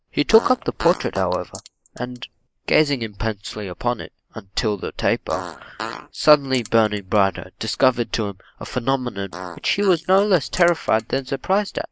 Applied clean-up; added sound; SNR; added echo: neural mask model Resemble Enhance denoiser.